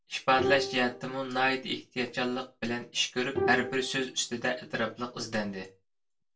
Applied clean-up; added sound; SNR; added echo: none; Bowed string instrument; 8 dB; reverberation time 0.2 s.